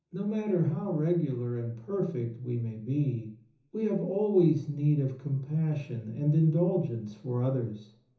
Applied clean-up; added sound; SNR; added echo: none; none; none; reverberation time 0.7 s.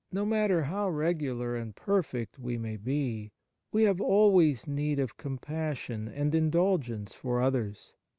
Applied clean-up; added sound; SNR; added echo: none; none; none; none.